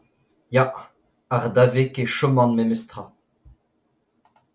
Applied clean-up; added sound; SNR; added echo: none; none; none; none.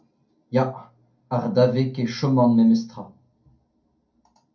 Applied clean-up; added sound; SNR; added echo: none; none; none; reverberation time 0.2 s.